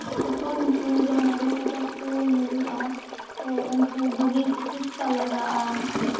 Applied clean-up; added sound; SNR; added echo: none; Toilet flush / Gurgling; 5 dB; reverberation time 0.9 s.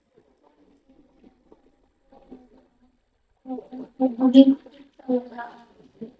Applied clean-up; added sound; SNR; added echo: neural mask model DeepFilterNet 3.